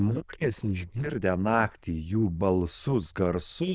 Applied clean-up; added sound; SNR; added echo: neural diffusion model UNIVERSE++.